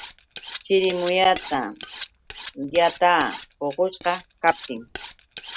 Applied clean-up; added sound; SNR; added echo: none; Cutlery, silverware; 3 dB; none.